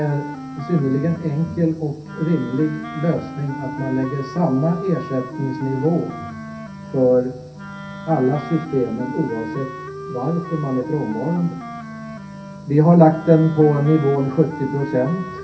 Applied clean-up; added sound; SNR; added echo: none; Wind instrument, woodwind instrument; 12 dB; reverberation time 0.3 s.